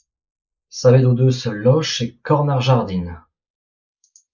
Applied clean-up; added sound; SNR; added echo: neural mask model Resemble Enhance denoiser.